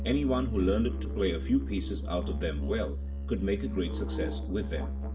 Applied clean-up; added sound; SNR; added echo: none; Musical instrument; 2 dB; reverberation time 0.4 s.